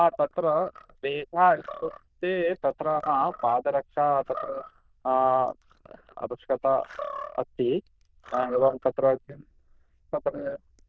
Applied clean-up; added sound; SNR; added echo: neural diffusion model UNIVERSE++.